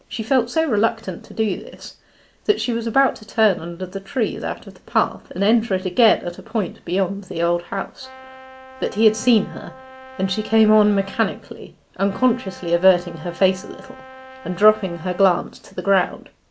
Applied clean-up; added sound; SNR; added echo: none; Brass instrument; 19 dB; none.